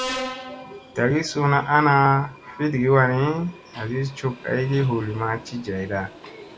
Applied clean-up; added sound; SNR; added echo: none; Subway, metro, underground; 16 dB; none.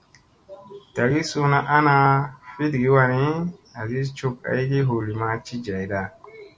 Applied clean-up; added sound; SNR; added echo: none; none; none; none.